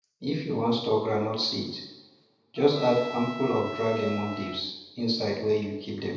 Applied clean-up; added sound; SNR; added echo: none; Trumpet; 13 dB; reverberation time 0.9 s.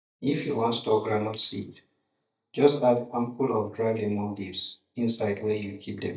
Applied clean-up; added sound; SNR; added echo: neural mask model DeepFilterNet 3.